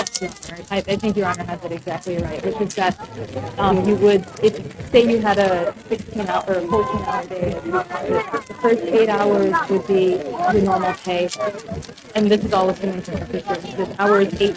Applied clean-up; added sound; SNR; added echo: neural mask model RNNoise.